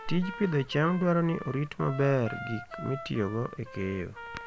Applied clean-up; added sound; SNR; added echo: none; Trumpet; 14 dB; none.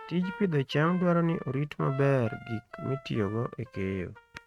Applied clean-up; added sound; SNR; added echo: neural mask model RNNoise.